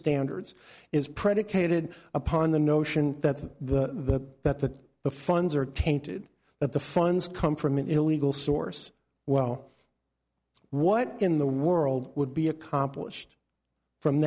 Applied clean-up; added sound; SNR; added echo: none; none; none; none.